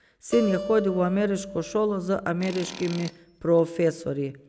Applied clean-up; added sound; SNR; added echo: none; Acoustic guitar + Tools; 12 dB; none.